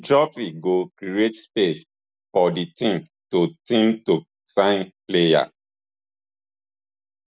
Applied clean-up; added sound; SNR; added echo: none; none; none; none.